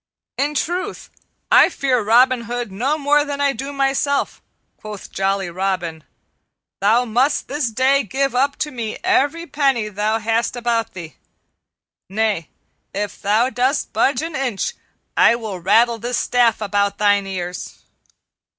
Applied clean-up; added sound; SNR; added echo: none; none; none; none.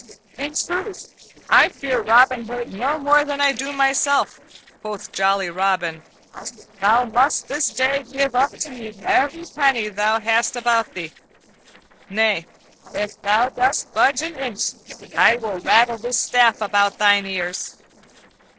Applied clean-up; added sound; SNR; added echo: neural separator model SepFormer DNS4.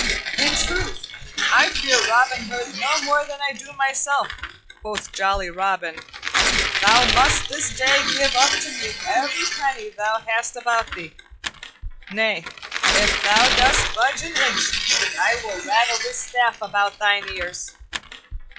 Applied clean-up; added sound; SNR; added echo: classical method log-MMSE.